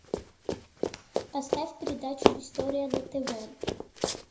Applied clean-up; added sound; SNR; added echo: none; Run; -5 dB; reverberation time 0.5 s.